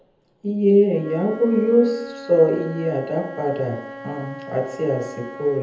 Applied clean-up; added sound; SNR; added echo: none; Wind instrument, woodwind instrument; 16 dB; reverberation time 0.7 s.